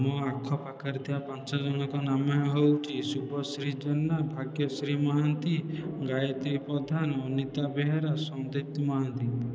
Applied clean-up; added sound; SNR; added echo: none; none; none; none.